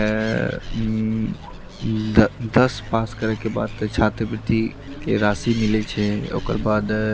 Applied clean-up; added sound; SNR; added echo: none; Accelerating, revving, vroom + Animal; 12 dB; none.